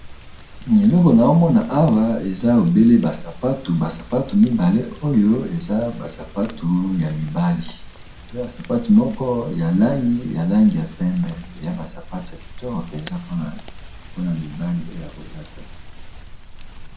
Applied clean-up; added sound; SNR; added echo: none; Rain; 16 dB; reverberation time 0.5 s.